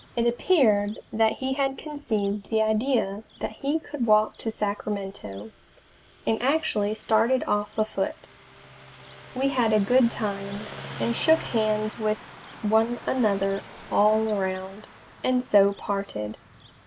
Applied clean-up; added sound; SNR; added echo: none; Car passing by; 19 dB; none.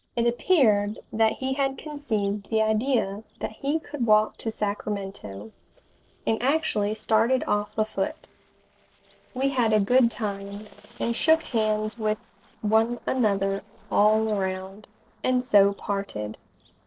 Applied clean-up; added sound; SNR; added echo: neural separator model SepFormer DNS4.